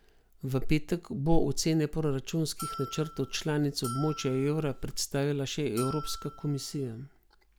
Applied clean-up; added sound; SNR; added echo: none; Bell; 13 dB; none.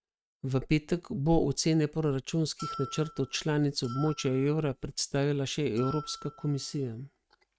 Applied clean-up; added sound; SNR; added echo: neural mask model RNNoise.